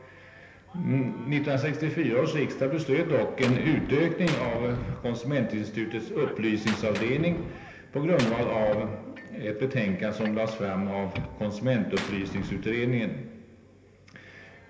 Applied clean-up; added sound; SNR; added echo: none; Gunshot, gunfire; 14 dB; reverberation time 1.4 s.